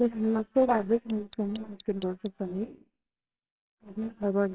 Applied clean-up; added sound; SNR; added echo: neural separator model SepFormer WHAMR!.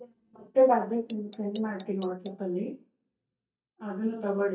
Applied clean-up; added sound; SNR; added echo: neural mask model DeepFilterNet 3.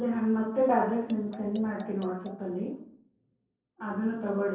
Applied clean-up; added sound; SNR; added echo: neural separator model SepFormer DNS4.